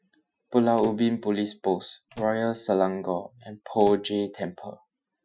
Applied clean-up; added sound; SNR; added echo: classical method Wiener filter.